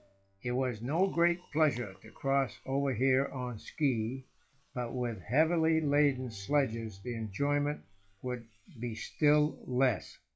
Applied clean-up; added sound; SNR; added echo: classical method log-MMSE.